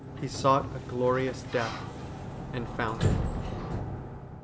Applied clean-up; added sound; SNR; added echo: none; Sliding door; 2 dB; none.